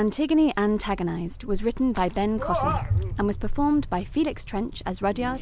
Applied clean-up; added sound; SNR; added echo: none; Sliding door; 14 dB; none.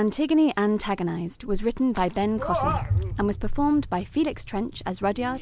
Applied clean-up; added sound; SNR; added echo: none; none; none; none.